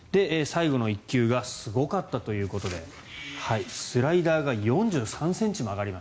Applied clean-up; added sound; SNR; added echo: none; none; none; none.